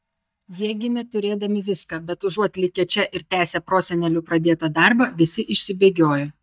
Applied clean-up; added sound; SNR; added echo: neural mask model DeepFilterNet 3.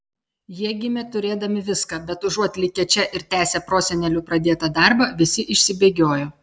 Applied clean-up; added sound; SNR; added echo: none; none; none; none.